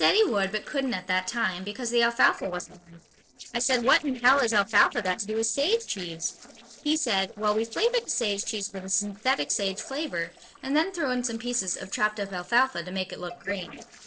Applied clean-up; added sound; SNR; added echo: neural separator model SepFormer DNS4.